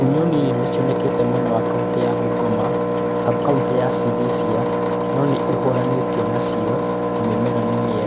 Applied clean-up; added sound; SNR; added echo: none; Engine; -3 dB; none.